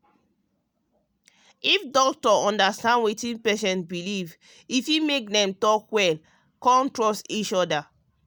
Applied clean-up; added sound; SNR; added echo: none; none; none; none.